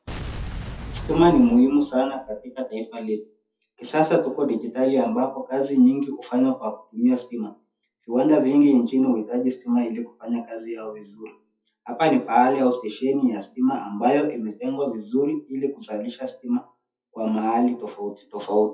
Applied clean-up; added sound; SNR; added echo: classical method WPE with log-MMSE.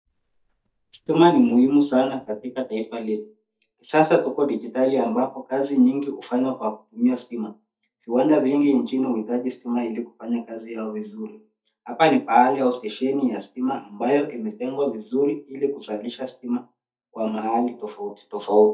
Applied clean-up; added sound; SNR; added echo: neural mask model DeepFilterNet 3.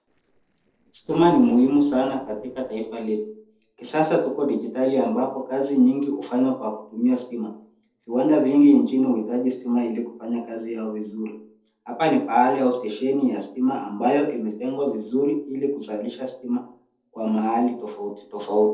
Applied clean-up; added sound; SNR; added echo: neural separator model SepFormer DNS4.